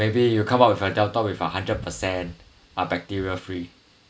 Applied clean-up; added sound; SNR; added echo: none; none; none; none.